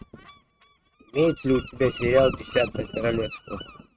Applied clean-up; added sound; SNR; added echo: neural mask model RNNoise.